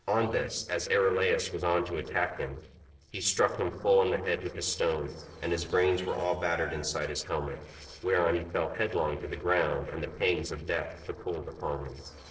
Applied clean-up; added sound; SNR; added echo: neural separator model SepFormer DNS4.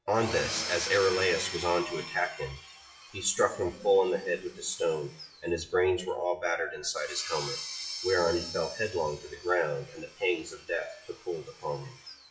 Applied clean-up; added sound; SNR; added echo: classical method WPE with log-MMSE.